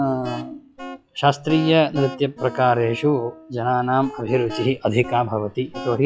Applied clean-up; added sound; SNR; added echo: classical method log-MMSE.